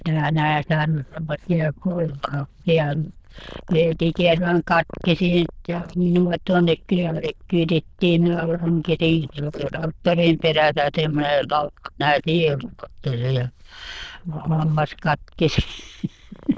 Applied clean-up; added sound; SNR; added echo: neural diffusion model UNIVERSE++.